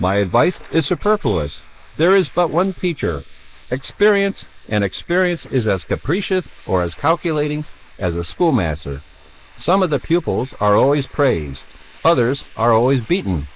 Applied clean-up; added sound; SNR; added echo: neural mask model Resemble Enhance denoiser.